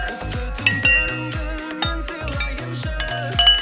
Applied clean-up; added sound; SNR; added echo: none; Chime; -4 dB; none.